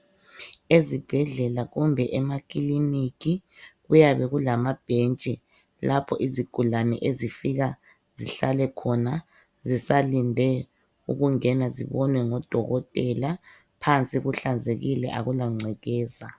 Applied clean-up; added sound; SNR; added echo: none; none; none; none.